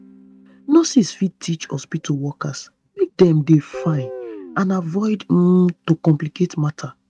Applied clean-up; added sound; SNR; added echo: neural mask model RNNoise.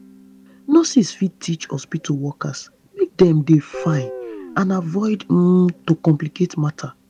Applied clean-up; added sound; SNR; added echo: none; Guitar; 19 dB; none.